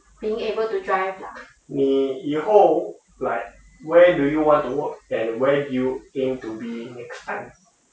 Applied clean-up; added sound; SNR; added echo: none; none; none; none.